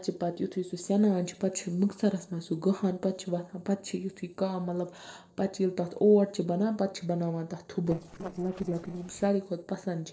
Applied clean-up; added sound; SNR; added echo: neural separator model SepFormer DNS4.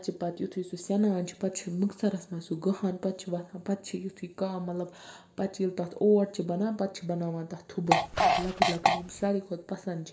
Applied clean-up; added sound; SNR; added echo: none; Fart; -4 dB; reverberation time 1.5 s.